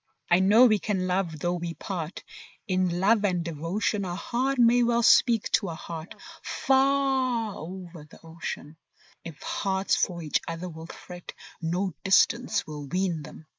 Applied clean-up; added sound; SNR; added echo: neural mask model Resemble Enhance denoiser.